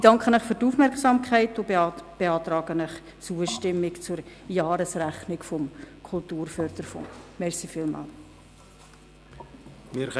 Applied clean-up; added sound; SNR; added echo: none; none; none; none.